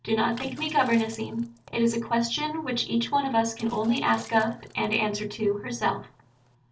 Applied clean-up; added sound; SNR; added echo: neural separator model SepFormer DNS4.